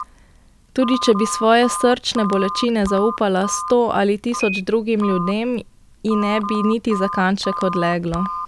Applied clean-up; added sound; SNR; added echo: none; Telephone; 9 dB; none.